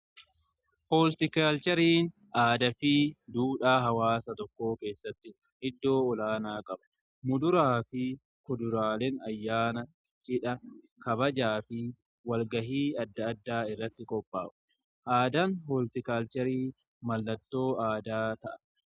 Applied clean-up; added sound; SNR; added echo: none; none; none; none.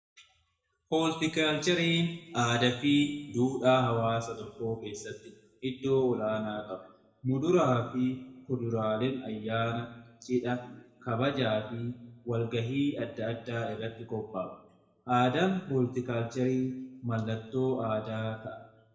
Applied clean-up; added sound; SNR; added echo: none; none; none; reverberation time 0.9 s.